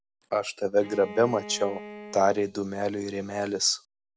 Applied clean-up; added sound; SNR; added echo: none; Bowed string instrument; 15 dB; none.